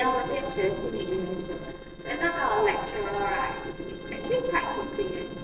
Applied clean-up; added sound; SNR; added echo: neural separator model SepFormer DNS4.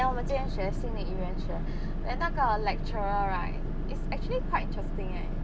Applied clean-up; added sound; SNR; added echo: none; none; none; none.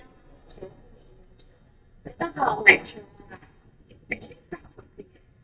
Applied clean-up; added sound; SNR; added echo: neural mask model DeepFilterNet 3.